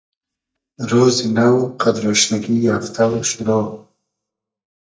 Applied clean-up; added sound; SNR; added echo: neural mask model DeepFilterNet 3.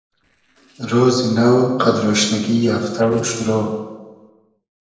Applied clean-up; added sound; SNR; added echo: neural separator model SepFormer DNS4.